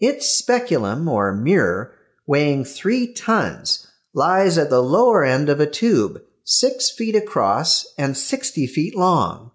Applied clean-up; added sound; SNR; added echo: none; none; none; none.